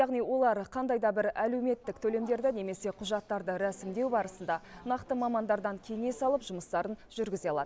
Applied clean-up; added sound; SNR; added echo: none; none; none; none.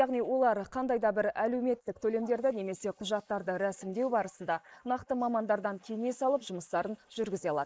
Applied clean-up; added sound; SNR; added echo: neural mask model Resemble Enhance denoiser.